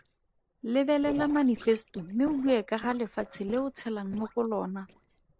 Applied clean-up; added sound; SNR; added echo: neural separator model SepFormer DNS4.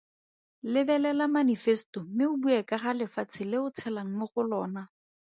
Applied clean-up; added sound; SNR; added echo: none; none; none; none.